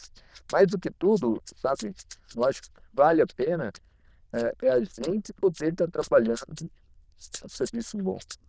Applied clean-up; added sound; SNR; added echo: neural diffusion model UNIVERSE++.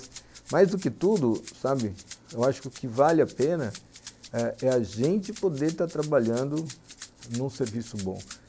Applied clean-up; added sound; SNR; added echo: none; Rattle (instrument); 20 dB; none.